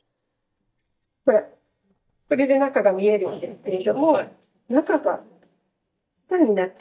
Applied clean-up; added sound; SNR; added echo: neural mask model DeepFilterNet 3.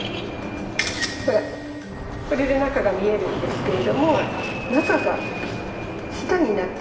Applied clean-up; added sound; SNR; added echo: none; Fixed-wing aircraft, airplane; 6 dB; reverberation time 2.3 s.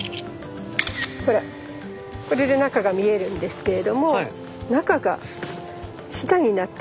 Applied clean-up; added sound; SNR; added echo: none; none; none; none.